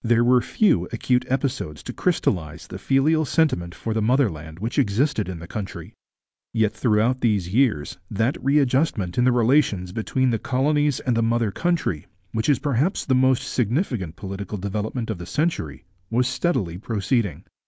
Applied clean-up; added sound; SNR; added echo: none; none; none; none.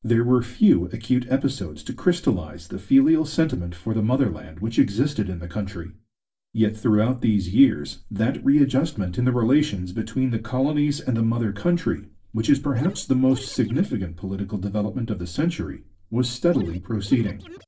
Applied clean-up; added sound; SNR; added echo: neural separator model SepFormer DNS4.